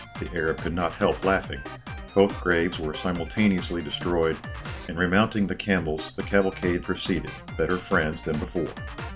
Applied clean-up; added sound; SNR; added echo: none; Drum kit; 11 dB; none.